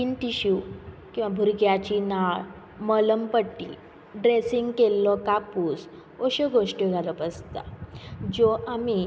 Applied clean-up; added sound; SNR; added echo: none; none; none; none.